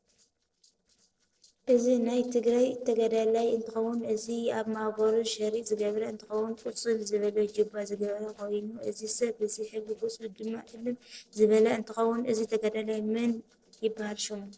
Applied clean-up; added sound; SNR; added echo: neural separator model SepFormer DNS4.